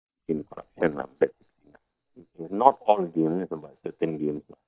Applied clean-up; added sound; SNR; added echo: neural mask model DeepFilterNet 3.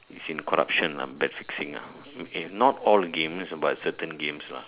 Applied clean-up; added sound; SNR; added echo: none; none; none; none.